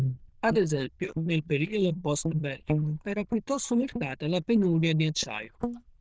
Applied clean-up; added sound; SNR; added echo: neural diffusion model UNIVERSE++.